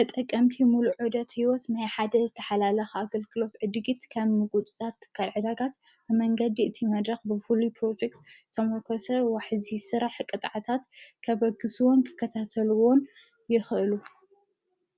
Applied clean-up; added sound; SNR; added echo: none; none; none; none.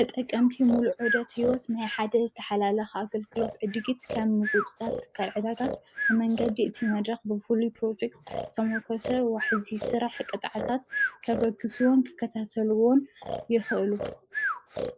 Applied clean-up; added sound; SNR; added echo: neural mask model Resemble Enhance denoiser.